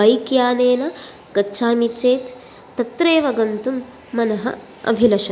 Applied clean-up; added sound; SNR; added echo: none; none; none; none.